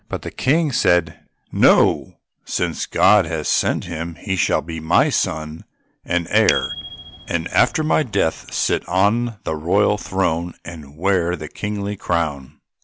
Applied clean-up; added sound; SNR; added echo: none; Bicycle bell; 11 dB; none.